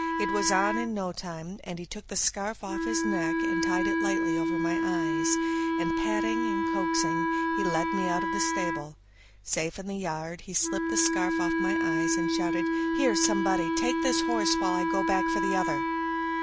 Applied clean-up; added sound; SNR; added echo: none; Wind instrument, woodwind instrument; -4 dB; none.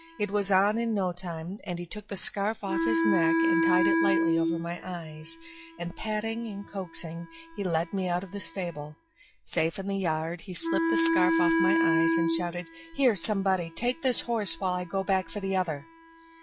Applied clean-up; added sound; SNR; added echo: classical method log-MMSE.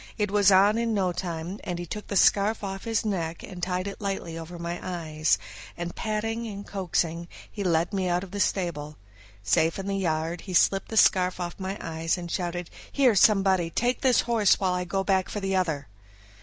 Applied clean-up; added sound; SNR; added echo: none; none; none; none.